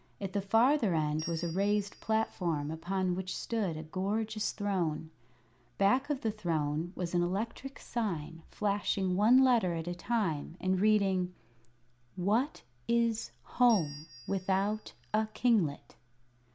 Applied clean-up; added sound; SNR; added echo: none; Bell; 19 dB; none.